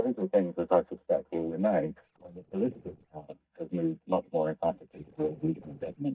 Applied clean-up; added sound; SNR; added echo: neural mask model DeepFilterNet 3.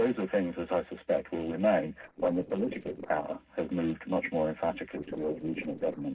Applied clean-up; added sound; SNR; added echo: neural separator model SepFormer DNS4.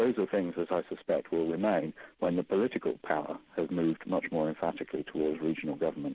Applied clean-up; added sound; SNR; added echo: none; none; none; none.